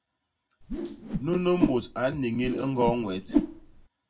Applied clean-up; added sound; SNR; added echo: none; Whoosh, swoosh, swish; 2 dB; reverberation time 0.4 s.